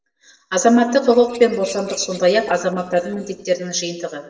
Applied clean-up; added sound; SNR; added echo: neural separator model SepFormer DNS4.